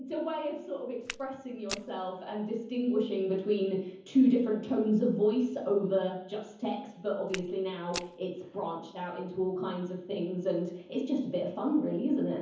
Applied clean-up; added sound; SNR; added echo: none; Walk, footsteps; 14 dB; reverberation time 0.7 s.